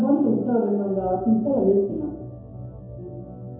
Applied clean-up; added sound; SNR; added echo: none; Organ; 14 dB; reverberation time 0.9 s.